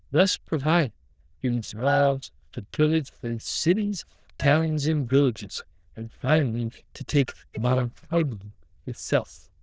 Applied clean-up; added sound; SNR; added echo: neural diffusion model UNIVERSE++.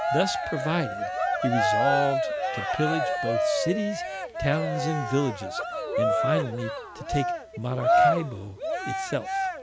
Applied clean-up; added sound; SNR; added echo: none; Cheering; -3 dB; none.